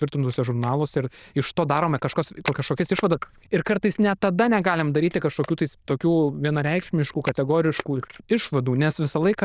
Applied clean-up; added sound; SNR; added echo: neural diffusion model UNIVERSE++.